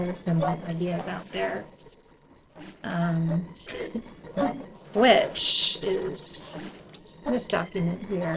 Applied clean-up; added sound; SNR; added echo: neural separator model SepFormer DNS4.